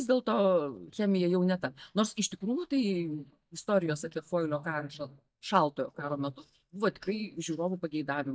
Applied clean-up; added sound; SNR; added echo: neural mask model DeepFilterNet 3.